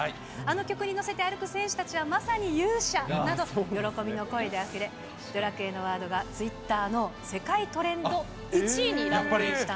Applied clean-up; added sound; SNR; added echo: none; none; none; none.